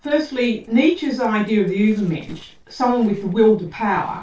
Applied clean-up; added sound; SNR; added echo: neural separator model SepFormer DNS4.